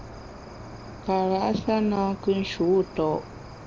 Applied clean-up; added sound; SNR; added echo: none; Cricket; 14 dB; none.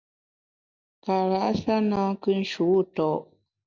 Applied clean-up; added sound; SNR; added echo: none; none; none; none.